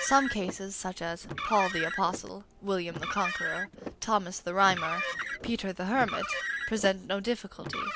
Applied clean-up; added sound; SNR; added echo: none; Car; 6 dB; none.